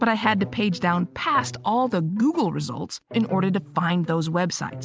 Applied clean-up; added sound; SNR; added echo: none; none; none; none.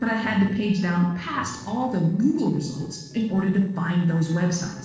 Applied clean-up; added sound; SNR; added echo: neural separator model SepFormer DNS4.